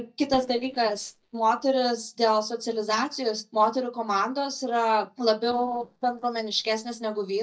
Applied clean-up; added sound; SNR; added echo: neural mask model DeepFilterNet 3.